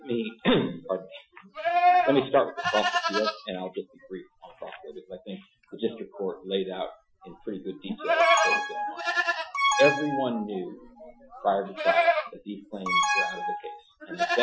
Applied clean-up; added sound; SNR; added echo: classical method Wiener filter.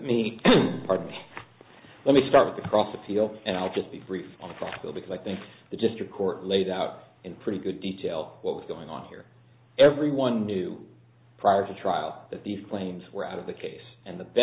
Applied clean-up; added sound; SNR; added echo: none; none; none; none.